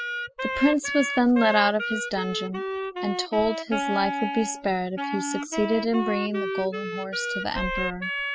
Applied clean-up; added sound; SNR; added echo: classical method spectral subtraction.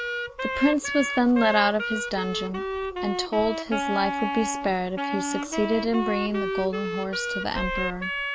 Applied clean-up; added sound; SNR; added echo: none; Wind instrument, woodwind instrument; 3 dB; none.